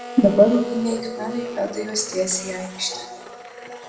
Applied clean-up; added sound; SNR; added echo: none; Domestic sounds, home sounds; 12 dB; reverberation time 0.8 s.